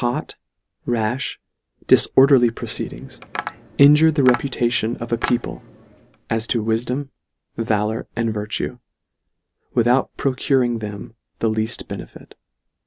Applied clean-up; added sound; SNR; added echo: none; Tap; 11 dB; none.